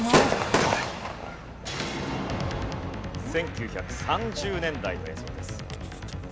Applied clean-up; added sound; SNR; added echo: none; Gunshot, gunfire / Fireworks; 0 dB; none.